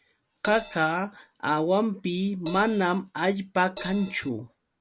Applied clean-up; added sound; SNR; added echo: none; Crash cymbal; 15 dB; none.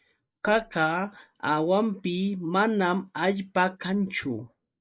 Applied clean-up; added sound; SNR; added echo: neural mask model Resemble Enhance denoiser.